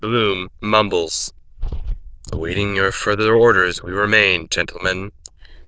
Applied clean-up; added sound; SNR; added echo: neural diffusion model UNIVERSE++.